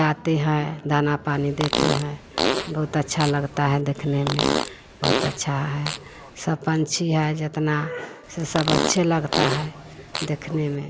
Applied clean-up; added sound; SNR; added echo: none; Fart; 3 dB; none.